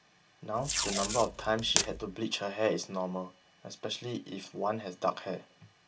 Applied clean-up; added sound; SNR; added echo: none; Packing tape, duct tape; 0 dB; reverberation time 0.2 s.